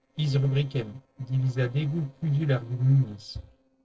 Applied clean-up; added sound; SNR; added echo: neural separator model SepFormer DNS4.